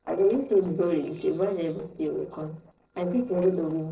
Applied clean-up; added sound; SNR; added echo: neural separator model SepFormer DNS4.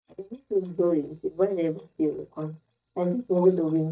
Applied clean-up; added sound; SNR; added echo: neural mask model DeepFilterNet 3.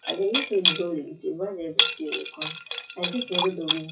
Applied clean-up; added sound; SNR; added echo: classical method WPE with log-MMSE.